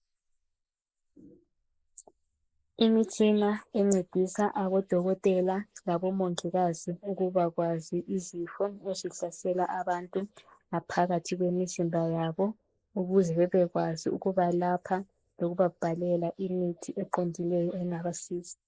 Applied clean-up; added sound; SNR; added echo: neural mask model Resemble Enhance denoiser.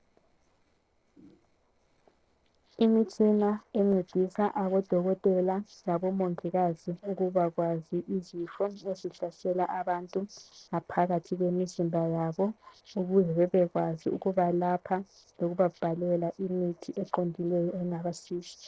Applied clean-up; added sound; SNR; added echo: neural separator model SepFormer DNS4.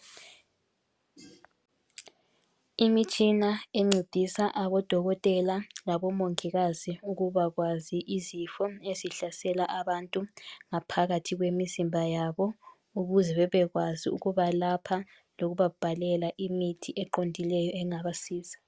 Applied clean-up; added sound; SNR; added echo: none; none; none; none.